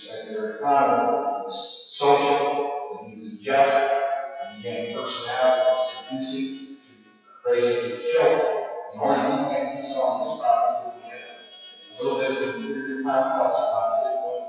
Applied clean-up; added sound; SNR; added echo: classical method WPE with log-MMSE.